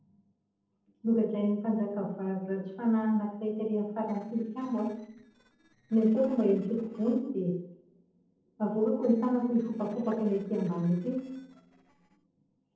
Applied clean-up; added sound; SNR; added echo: neural separator model SepFormer DNS4.